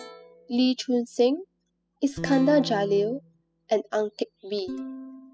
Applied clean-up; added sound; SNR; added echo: classical method spectral subtraction.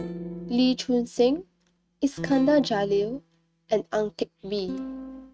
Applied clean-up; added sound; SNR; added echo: neural mask model RNNoise.